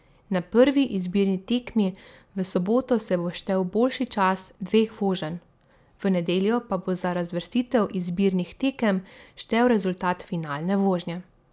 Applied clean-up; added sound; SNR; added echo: none; none; none; none.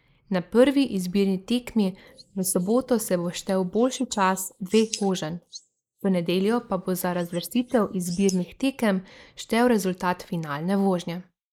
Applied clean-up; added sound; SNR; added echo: neural mask model Resemble Enhance denoiser.